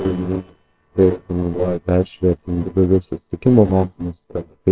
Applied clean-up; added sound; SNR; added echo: neural separator model SepFormer WHAMR!.